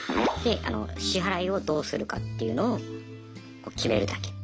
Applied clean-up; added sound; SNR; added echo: none; none; none; none.